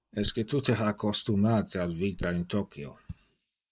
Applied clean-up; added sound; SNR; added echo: neural mask model Resemble Enhance denoiser.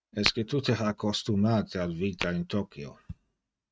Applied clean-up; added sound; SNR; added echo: neural mask model RNNoise.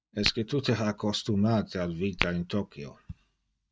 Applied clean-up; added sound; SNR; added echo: neural mask model DeepFilterNet 3.